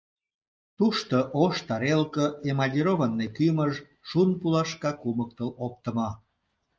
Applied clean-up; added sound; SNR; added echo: neural mask model DeepFilterNet 3.